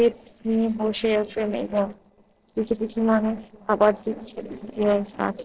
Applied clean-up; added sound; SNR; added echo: neural separator model SepFormer DNS4.